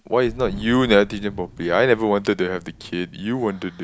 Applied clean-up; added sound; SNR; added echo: none; Thunder; 18 dB; none.